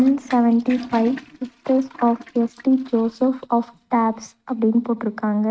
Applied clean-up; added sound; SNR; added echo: neural mask model RNNoise.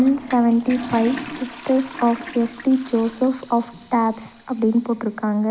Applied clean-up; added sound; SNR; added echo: none; Toilet flush; 16 dB; none.